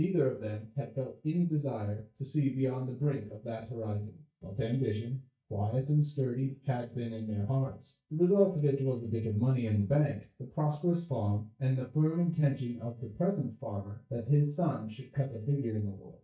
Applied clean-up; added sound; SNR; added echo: neural mask model DeepFilterNet 3.